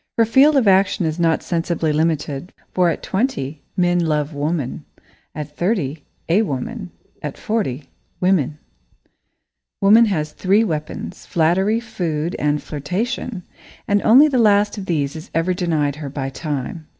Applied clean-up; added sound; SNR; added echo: none; none; none; none.